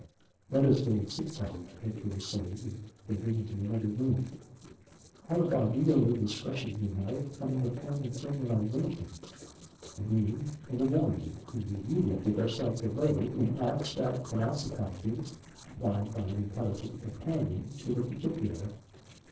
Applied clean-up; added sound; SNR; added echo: neural separator model SepFormer DNS4.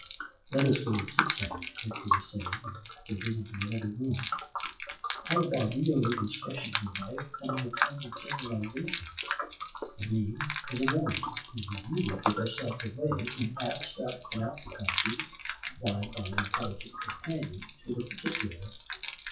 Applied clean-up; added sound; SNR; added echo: classical method WPE with log-MMSE.